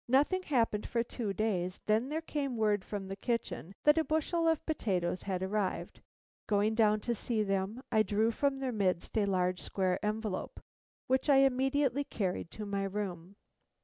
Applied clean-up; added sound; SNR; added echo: none; none; none; none.